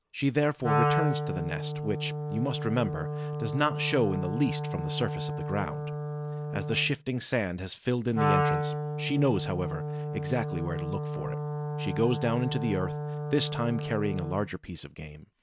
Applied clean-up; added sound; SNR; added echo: none; Wind instrument, woodwind instrument; 1 dB; none.